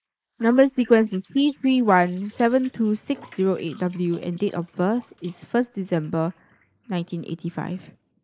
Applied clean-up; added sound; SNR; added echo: neural mask model Resemble Enhance denoiser.